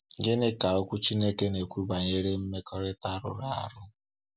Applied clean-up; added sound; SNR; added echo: none; none; none; none.